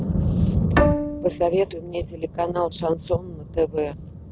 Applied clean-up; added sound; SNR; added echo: none; Bowed string instrument; 2 dB; none.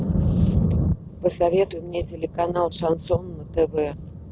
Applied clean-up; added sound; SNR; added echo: none; none; none; none.